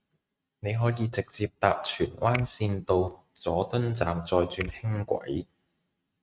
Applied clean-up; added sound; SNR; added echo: neural mask model RNNoise.